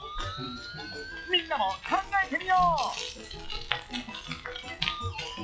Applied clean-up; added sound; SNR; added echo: classical method log-MMSE.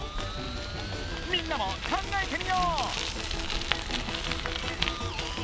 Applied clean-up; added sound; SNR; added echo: none; Bicycle; 0 dB; none.